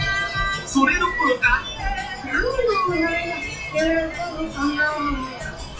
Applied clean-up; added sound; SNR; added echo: classical method WPE with log-MMSE.